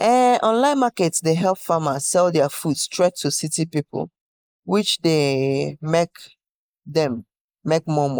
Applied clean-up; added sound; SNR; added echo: neural mask model Resemble Enhance denoiser.